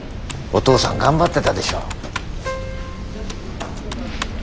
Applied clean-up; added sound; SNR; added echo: none; Keyboard (musical) + Computer keyboard; 12 dB; none.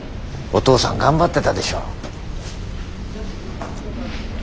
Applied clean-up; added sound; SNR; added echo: none; none; none; none.